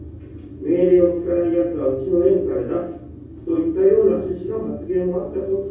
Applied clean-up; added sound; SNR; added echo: none; none; none; reverberation time 0.6 s.